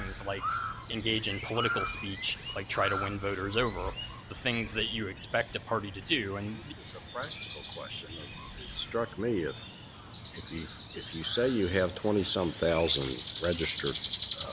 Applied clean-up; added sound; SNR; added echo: none; Crow; 1 dB; none.